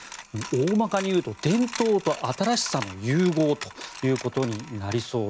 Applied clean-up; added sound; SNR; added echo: none; Coin (dropping); 15 dB; none.